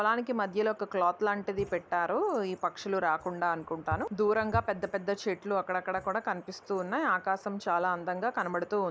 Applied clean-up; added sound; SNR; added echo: none; Walk, footsteps / Bird vocalization, bird call, bird song; 13 dB; none.